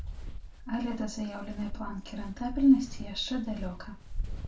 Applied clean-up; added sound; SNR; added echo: none; Walk, footsteps; 7 dB; reverberation time 0.2 s.